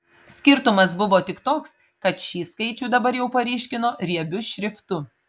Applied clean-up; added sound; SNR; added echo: none; none; none; none.